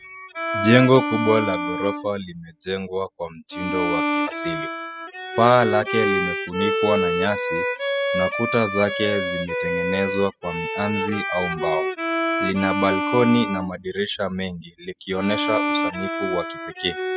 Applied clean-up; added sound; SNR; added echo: classical method spectral subtraction.